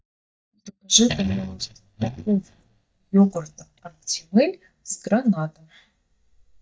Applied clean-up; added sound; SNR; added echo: neural mask model DeepFilterNet 3.